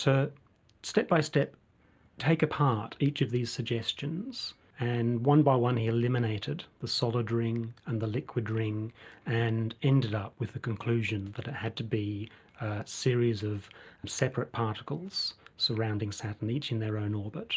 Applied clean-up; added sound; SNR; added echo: none; none; none; none.